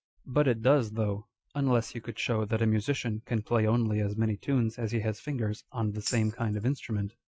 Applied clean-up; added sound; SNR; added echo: neural mask model RNNoise.